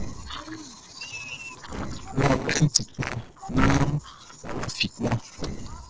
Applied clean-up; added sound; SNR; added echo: neural separator model SepFormer DNS4.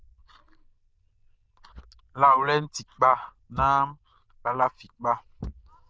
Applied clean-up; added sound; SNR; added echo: neural diffusion model UNIVERSE++.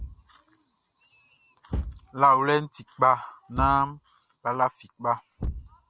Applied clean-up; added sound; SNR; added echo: none; Thump, thud; 11 dB; none.